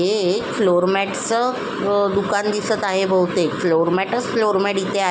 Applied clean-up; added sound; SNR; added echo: none; none; none; none.